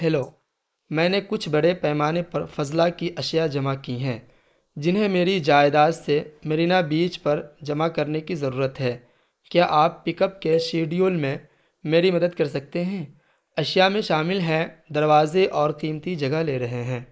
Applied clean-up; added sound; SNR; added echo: neural mask model Resemble Enhance denoiser.